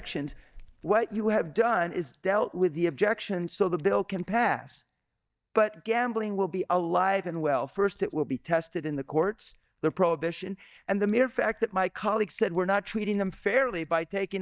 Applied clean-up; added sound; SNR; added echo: neural mask model DeepFilterNet 3.